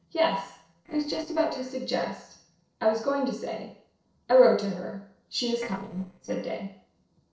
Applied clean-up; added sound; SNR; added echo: neural separator model SepFormer DNS4.